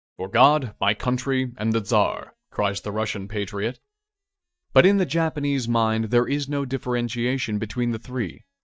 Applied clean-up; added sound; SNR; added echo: neural mask model DeepFilterNet 3.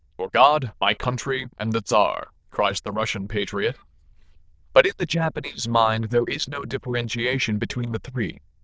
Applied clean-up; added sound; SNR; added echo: neural diffusion model UNIVERSE++.